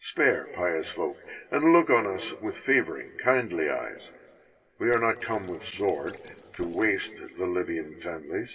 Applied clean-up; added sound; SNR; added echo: neural separator model SepFormer DNS4.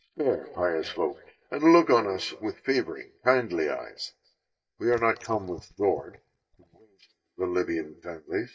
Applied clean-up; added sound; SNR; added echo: neural mask model DeepFilterNet 3.